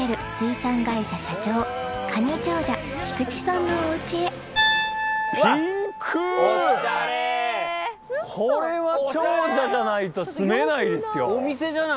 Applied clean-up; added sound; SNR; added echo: none; Piano; 9 dB; none.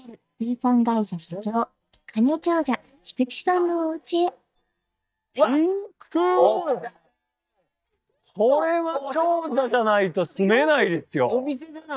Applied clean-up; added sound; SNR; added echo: neural mask model DeepFilterNet 3.